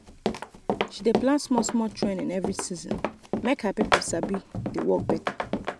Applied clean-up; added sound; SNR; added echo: none; Run; 2 dB; none.